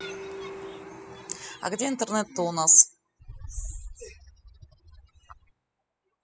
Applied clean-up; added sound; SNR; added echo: classical method spectral subtraction.